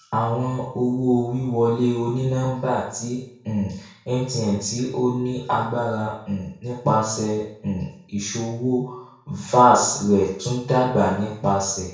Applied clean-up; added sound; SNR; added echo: none; none; none; reverberation time 0.6 s.